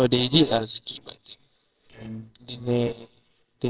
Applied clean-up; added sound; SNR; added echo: neural separator model SepFormer WHAMR!.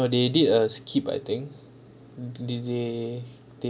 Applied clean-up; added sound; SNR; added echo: none; none; none; none.